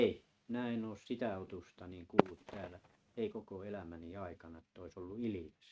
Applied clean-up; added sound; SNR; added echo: neural mask model RNNoise.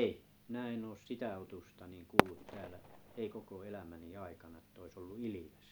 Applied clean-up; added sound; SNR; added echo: none; Fireworks; -2 dB; none.